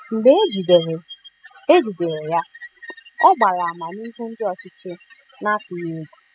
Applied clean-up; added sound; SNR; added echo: classical method spectral subtraction.